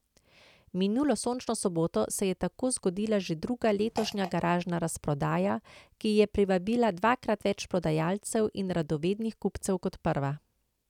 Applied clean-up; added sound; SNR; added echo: none; Fart; 14 dB; none.